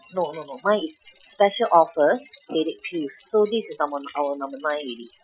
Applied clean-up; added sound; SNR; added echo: classical method Wiener filter.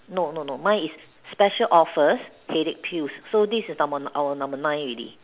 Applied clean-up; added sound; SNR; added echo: none; none; none; none.